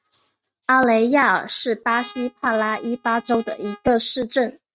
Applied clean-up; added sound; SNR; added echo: neural mask model RNNoise.